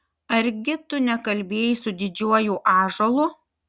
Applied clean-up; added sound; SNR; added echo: none; none; none; none.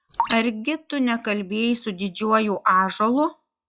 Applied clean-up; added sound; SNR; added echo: classical method log-MMSE.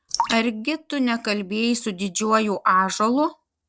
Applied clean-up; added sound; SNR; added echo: neural separator model SepFormer DNS4.